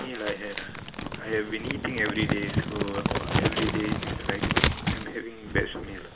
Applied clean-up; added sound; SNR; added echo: none; Crumpling, crinkling; -3 dB; reverberation time 0.7 s.